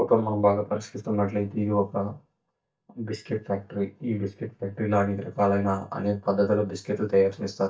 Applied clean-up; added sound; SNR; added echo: neural mask model DeepFilterNet 3.